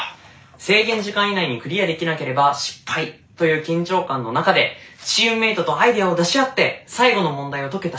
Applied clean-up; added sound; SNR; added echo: none; none; none; none.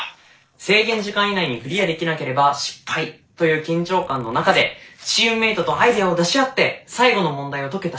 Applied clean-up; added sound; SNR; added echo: neural separator model SepFormer DNS4.